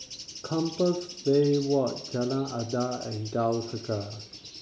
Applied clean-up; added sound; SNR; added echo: none; Bird; 15 dB; none.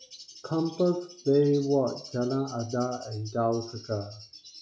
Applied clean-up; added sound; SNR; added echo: classical method log-MMSE.